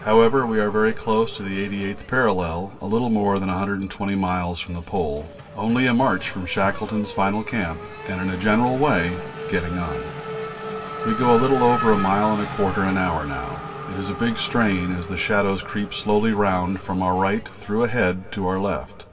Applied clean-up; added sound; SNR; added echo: none; Race car, auto racing / Accelerating, revving, vroom; 12 dB; reverberation time 2.0 s.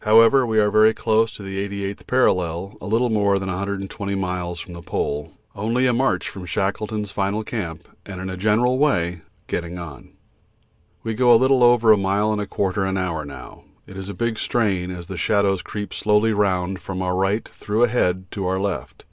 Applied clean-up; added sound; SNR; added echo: none; none; none; none.